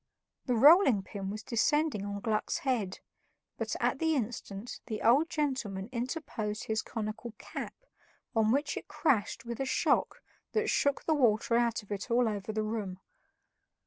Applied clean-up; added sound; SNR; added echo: none; none; none; none.